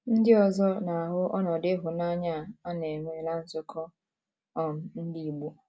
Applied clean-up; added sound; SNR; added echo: none; none; none; none.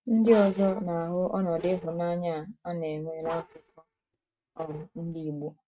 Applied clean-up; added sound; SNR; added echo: neural mask model RNNoise.